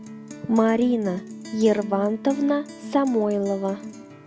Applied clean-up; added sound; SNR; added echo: none; Guitar; 14 dB; none.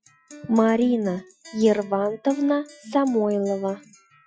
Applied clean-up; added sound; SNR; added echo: classical method Wiener filter.